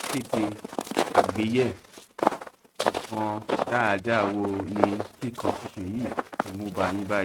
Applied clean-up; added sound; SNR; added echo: neural mask model RNNoise.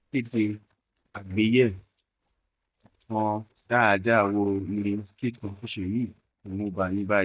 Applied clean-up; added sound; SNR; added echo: neural mask model DeepFilterNet 3.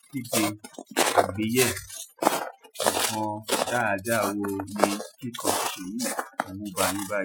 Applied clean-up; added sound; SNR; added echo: classical method Wiener filter.